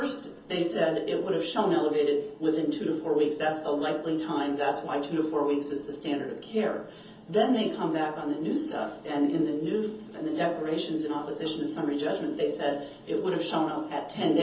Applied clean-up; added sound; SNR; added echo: none; none; none; reverberation time 0.7 s.